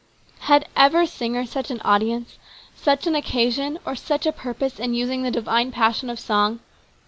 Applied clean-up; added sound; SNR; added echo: none; none; none; none.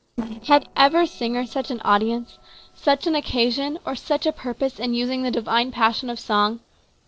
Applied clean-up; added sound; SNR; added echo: neural separator model SepFormer DNS4.